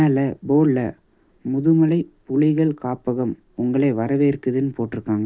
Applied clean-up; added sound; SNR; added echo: none; none; none; none.